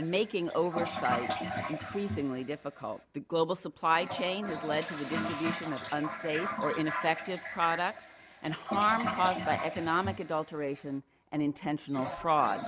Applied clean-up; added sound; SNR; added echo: none; Toilet flush; 6 dB; none.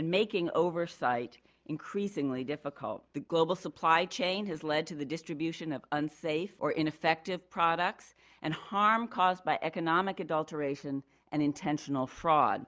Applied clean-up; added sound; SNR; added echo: none; none; none; none.